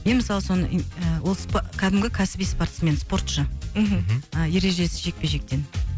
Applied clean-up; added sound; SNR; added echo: none; none; none; none.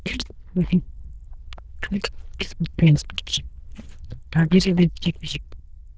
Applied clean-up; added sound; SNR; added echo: neural diffusion model UNIVERSE++.